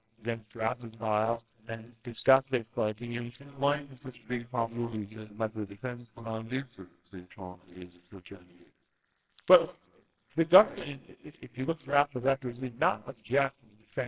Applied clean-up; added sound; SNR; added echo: neural separator model SepFormer WHAMR!.